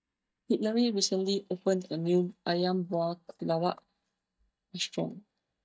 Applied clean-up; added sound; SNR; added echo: neural mask model DeepFilterNet 3.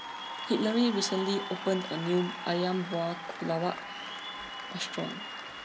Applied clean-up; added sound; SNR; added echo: none; Applause / Cheering; 8 dB; none.